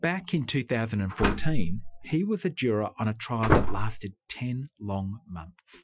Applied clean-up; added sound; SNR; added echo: classical method Wiener filter.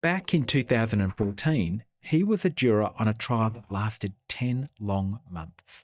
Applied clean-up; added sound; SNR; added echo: neural mask model DeepFilterNet 3.